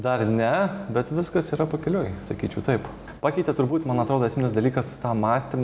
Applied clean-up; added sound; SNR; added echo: none; none; none; none.